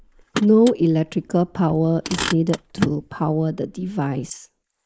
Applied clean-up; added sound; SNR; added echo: neural mask model Resemble Enhance denoiser.